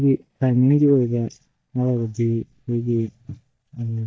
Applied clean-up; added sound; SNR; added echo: neural mask model DeepFilterNet 3.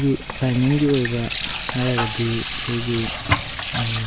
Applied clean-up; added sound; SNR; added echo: none; Sink (filling or washing) / Water tap, faucet; 3 dB; none.